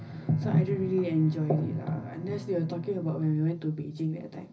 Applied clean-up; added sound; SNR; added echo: none; Bowed string instrument; 16 dB; reverberation time 0.4 s.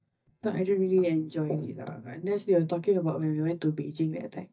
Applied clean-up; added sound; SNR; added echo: neural mask model DeepFilterNet 3.